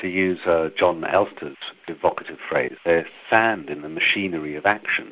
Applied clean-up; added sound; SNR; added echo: none; none; none; none.